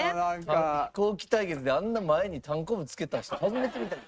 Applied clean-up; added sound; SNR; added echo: neural mask model RNNoise.